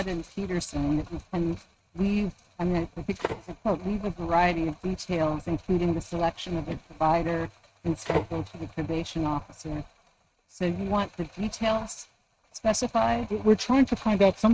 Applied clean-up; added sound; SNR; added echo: neural mask model RNNoise.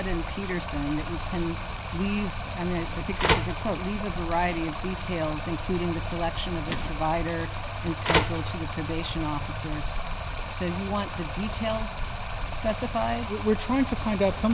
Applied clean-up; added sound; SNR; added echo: none; Stream + Telephone; 0 dB; none.